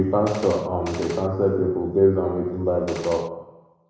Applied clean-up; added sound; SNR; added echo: none; Gunshot, gunfire; 14 dB; reverberation time 1.0 s.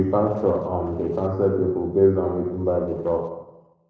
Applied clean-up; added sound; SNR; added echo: neural separator model SepFormer DNS4.